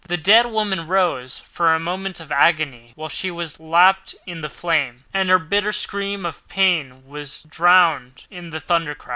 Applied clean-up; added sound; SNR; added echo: none; none; none; none.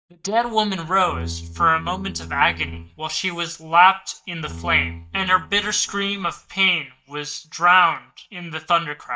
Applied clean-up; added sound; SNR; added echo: neural mask model DeepFilterNet 3.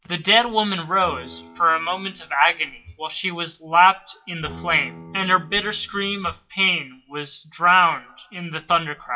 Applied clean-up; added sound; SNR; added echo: classical method WPE with log-MMSE.